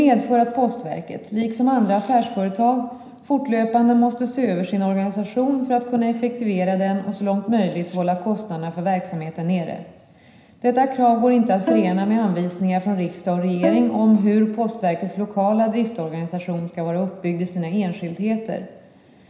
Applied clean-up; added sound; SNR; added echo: none; Bowed string instrument; 8 dB; reverberation time 0.9 s.